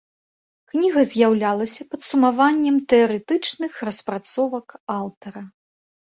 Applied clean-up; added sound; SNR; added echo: none; none; none; none.